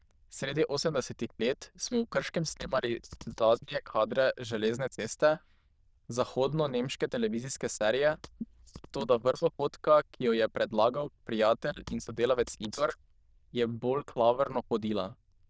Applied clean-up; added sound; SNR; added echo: neural diffusion model UNIVERSE++.